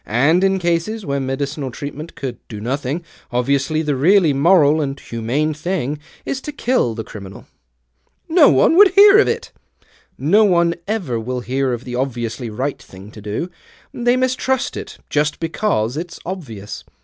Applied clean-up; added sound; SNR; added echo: none; none; none; none.